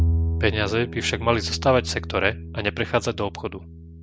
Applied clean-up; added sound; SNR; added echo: none; Bowed string instrument; 4 dB; none.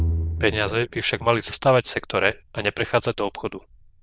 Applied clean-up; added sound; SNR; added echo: neural diffusion model UNIVERSE++.